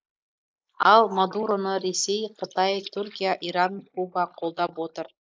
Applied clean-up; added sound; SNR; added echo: neural mask model Resemble Enhance denoiser.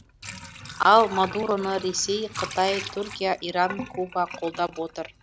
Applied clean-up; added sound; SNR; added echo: none; Sink (filling or washing) / Water; 13 dB; none.